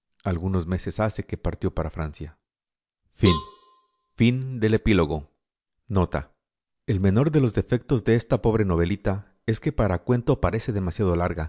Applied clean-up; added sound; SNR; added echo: none; Cowbell; 10 dB; none.